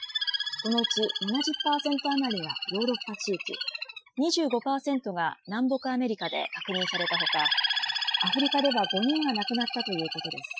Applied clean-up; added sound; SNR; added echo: classical method Wiener filter.